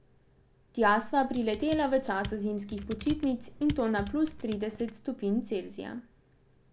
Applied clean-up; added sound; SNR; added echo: none; Computer keyboard; 13 dB; none.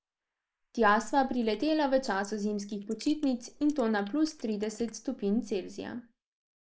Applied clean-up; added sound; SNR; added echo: neural mask model Resemble Enhance denoiser.